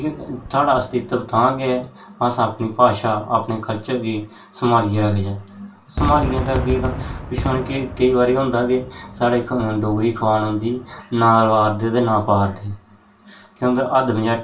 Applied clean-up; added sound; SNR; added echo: none; Fireworks; 12 dB; reverberation time 0.3 s.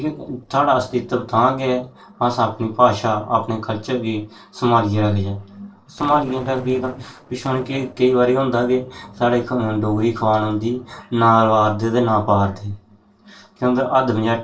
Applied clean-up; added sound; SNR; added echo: neural separator model SepFormer DNS4.